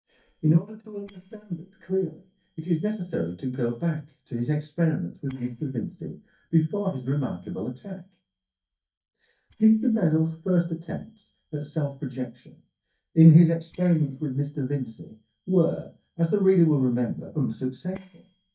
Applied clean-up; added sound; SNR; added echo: neural mask model DeepFilterNet 3.